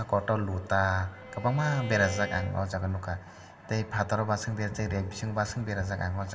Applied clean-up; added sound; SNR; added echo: none; Bowed string instrument; 13 dB; reverberation time 2.4 s.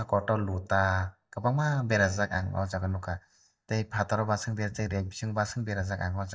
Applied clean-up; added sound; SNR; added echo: neural mask model DeepFilterNet 3.